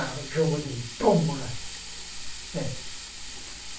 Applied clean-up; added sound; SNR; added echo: none; Sink (filling or washing); 11 dB; reverberation time 0.3 s.